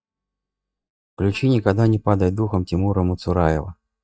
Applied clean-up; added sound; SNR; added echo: neural mask model DeepFilterNet 3.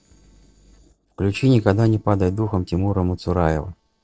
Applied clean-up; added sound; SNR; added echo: neural separator model SepFormer DNS4.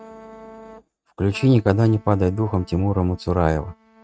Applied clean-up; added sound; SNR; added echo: neural mask model RNNoise.